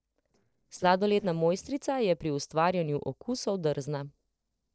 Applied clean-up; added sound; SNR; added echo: neural separator model SepFormer DNS4.